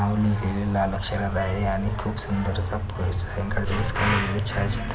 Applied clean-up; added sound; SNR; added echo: none; none; none; none.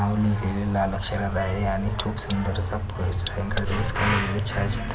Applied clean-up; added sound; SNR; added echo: none; Cutlery, silverware; 6 dB; none.